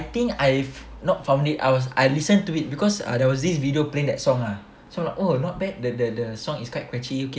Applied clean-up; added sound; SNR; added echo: none; none; none; none.